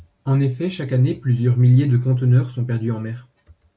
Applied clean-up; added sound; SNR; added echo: none; none; none; none.